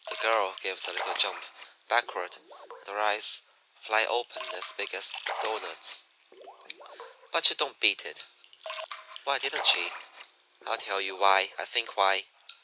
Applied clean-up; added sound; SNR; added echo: none; Splash, splatter; 12 dB; none.